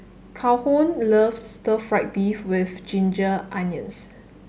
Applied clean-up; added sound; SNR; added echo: none; none; none; none.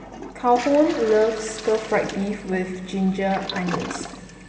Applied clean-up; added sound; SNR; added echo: none; Toilet flush; 13 dB; reverberation time 3.0 s.